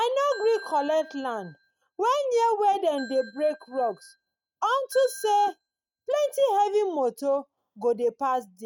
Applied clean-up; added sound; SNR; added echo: neural mask model RNNoise.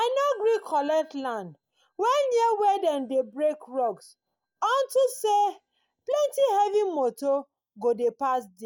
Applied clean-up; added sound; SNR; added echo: neural mask model DeepFilterNet 3.